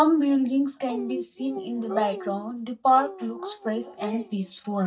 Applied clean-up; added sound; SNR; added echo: neural mask model DeepFilterNet 3.